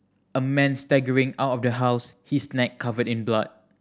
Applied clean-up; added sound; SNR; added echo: none; none; none; none.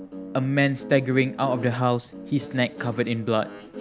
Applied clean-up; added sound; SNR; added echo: none; Guitar; 14 dB; none.